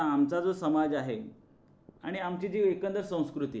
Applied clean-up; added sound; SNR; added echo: none; none; none; none.